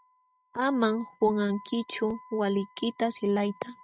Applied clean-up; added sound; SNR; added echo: neural mask model RNNoise.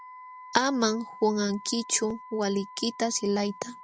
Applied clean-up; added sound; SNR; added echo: none; Wind instrument, woodwind instrument; 17 dB; none.